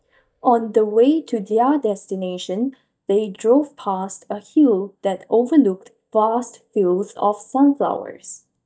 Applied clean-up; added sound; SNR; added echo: neural mask model DeepFilterNet 3.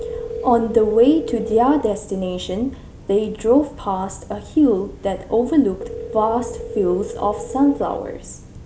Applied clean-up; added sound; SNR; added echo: none; Telephone; 12 dB; none.